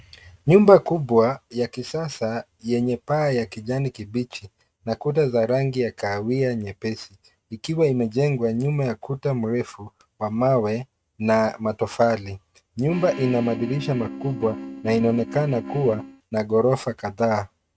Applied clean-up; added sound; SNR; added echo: neural mask model RNNoise.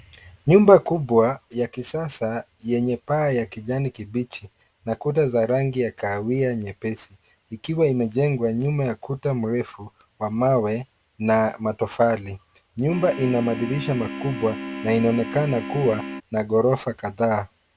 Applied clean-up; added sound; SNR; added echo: none; Organ; 9 dB; none.